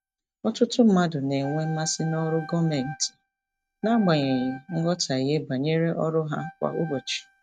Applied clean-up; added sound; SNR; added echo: neural mask model RNNoise.